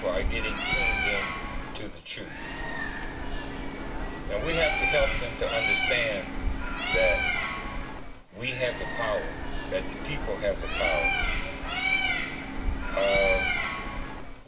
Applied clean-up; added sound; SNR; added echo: none; Bird; -3 dB; reverberation time 0.2 s.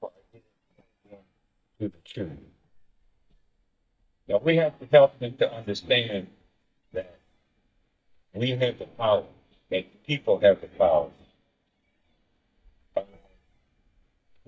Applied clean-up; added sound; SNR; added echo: neural mask model DeepFilterNet 3.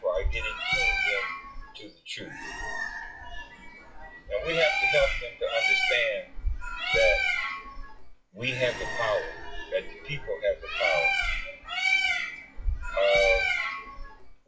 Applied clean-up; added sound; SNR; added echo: classical method WPE with log-MMSE.